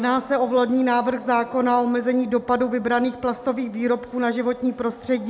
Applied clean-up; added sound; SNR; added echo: none; none; none; none.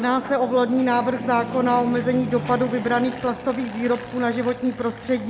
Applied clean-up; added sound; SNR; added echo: none; Fixed-wing aircraft, airplane; 12 dB; none.